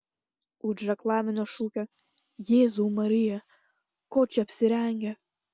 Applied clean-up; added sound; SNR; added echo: none; none; none; none.